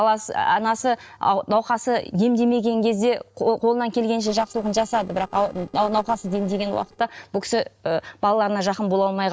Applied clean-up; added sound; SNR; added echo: neural separator model SepFormer DNS4.